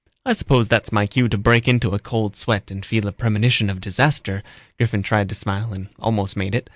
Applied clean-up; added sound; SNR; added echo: none; none; none; none.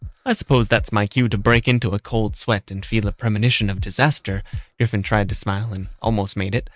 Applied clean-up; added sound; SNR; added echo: neural mask model RNNoise.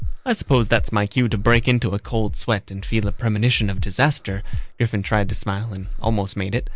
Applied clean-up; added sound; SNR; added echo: none; Breathing; 5 dB; none.